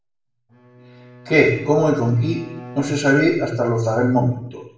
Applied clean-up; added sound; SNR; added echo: none; Bowed string instrument; 20 dB; reverberation time 0.7 s.